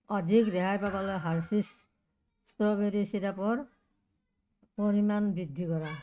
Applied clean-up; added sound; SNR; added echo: neural mask model RNNoise.